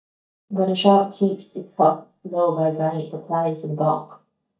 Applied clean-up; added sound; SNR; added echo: neural mask model DeepFilterNet 3.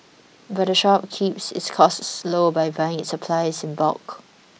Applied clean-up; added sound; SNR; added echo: none; none; none; none.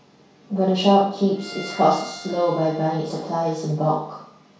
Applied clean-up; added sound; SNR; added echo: none; Bowed string instrument; 20 dB; reverberation time 0.6 s.